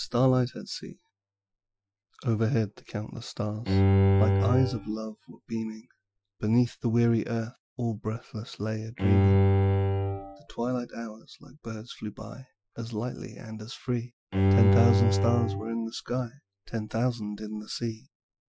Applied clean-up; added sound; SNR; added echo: classical method Wiener filter.